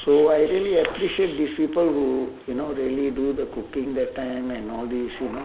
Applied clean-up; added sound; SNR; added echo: neural mask model Resemble Enhance denoiser.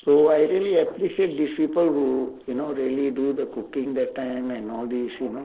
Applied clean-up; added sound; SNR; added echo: neural separator model SepFormer DNS4.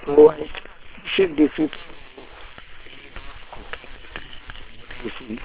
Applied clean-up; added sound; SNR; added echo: neural separator model SepFormer WHAM!.